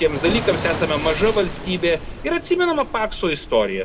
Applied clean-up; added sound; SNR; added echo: none; Waves, surf; 8 dB; reverberation time 0.3 s.